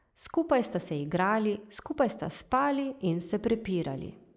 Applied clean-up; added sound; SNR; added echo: neural mask model Resemble Enhance denoiser.